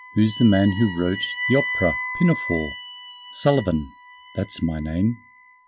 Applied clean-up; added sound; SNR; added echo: classical method log-MMSE.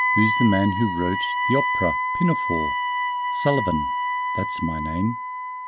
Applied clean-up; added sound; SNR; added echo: none; Wind instrument, woodwind instrument; 0 dB; none.